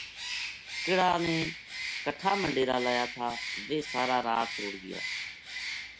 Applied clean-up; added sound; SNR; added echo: none; Bird; 6 dB; none.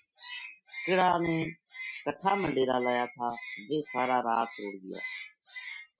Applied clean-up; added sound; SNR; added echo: classical method Wiener filter.